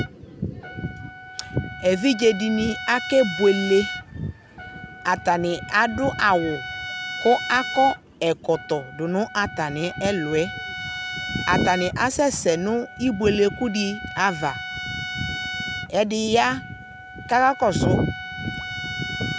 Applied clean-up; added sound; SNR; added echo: none; Trumpet; 10 dB; none.